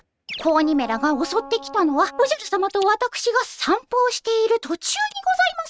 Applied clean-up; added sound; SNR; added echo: neural mask model RNNoise.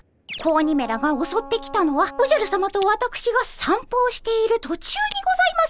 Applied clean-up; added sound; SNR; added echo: none; Wind instrument, woodwind instrument; 18 dB; none.